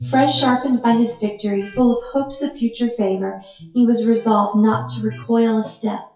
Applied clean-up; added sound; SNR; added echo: classical method WPE with log-MMSE.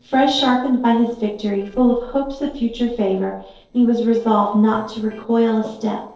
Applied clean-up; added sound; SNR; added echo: neural separator model SepFormer DNS4.